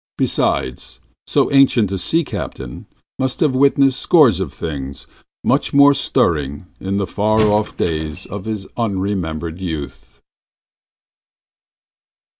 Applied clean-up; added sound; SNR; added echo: none; Squeak / Wood; 11 dB; none.